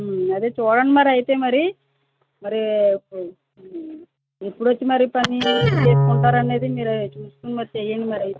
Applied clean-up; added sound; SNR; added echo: neural mask model RNNoise.